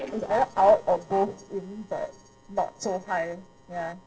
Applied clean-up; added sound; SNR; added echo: neural separator model SepFormer DNS4.